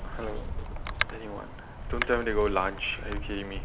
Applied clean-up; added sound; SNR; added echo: none; Wind; 1 dB; none.